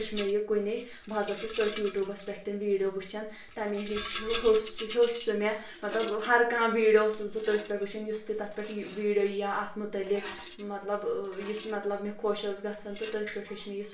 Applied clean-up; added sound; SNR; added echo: none; Rattle; 13 dB; reverberation time 0.4 s.